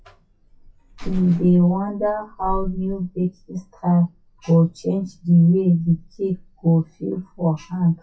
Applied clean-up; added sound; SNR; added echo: classical method WPE with log-MMSE.